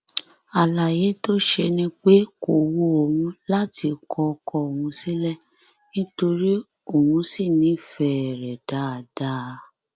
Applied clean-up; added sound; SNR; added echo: none; none; none; none.